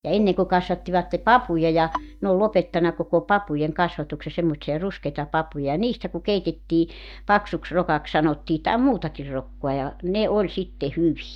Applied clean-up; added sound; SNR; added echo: neural mask model DeepFilterNet 3.